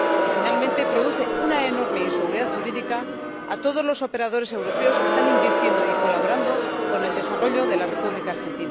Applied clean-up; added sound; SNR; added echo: none; Crowd; -3 dB; none.